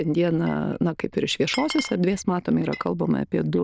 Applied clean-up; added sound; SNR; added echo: neural diffusion model UNIVERSE++.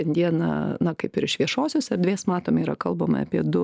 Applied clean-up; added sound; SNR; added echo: none; none; none; none.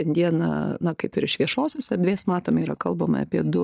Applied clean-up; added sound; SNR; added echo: neural mask model DeepFilterNet 3.